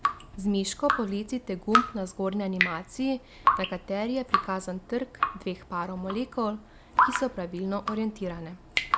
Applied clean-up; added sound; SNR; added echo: none; Drip; 0 dB; none.